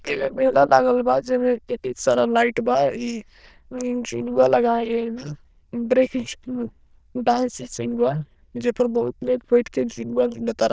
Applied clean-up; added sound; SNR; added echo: neural diffusion model UNIVERSE++.